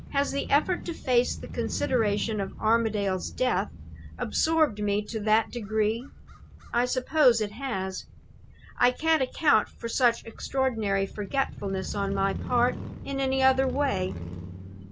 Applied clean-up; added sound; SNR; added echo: none; Motorcycle; 12 dB; none.